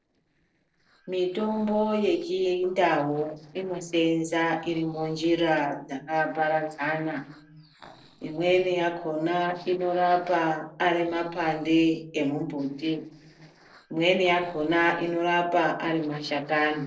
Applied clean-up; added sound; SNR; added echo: neural separator model SepFormer DNS4.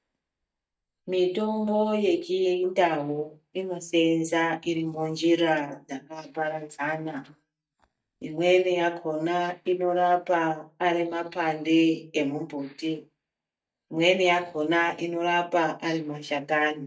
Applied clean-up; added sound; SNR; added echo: neural mask model DeepFilterNet 3.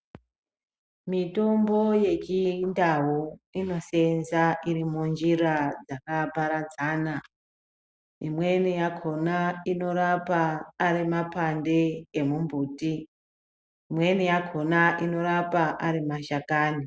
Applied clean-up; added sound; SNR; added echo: none; none; none; none.